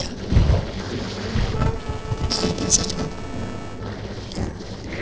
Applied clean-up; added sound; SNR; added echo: neural separator model SepFormer DNS4.